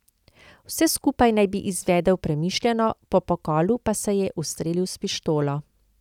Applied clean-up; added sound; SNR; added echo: none; none; none; none.